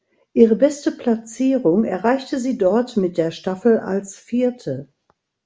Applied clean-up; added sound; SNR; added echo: none; none; none; none.